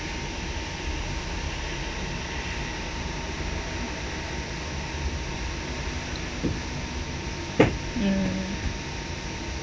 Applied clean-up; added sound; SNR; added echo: none; Wind instrument, woodwind instrument; 18 dB; none.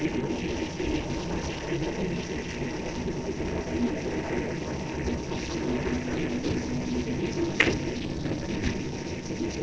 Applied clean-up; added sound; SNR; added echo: neural separator model SepFormer DNS4.